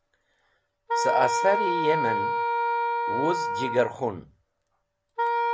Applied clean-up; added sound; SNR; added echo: none; Wind instrument, woodwind instrument; -2 dB; none.